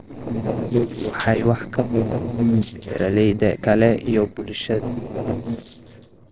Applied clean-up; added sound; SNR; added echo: neural separator model SepFormer DNS4.